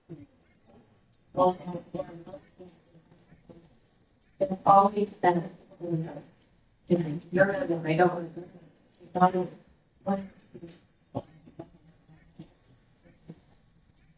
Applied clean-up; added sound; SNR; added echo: neural mask model DeepFilterNet 3.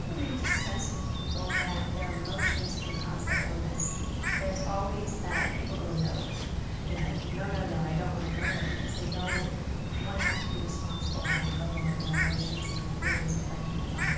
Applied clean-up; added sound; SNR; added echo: none; Bird; -4 dB; reverberation time 1.2 s.